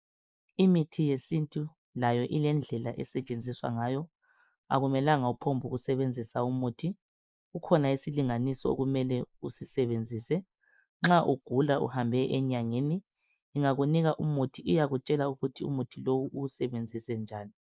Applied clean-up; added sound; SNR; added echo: neural mask model Resemble Enhance denoiser.